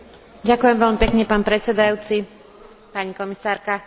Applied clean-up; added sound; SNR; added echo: none; none; none; none.